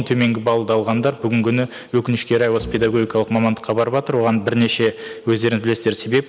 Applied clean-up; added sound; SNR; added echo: none; Bowed string instrument; 19 dB; none.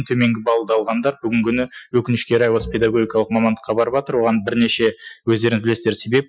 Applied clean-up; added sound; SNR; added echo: classical method Wiener filter.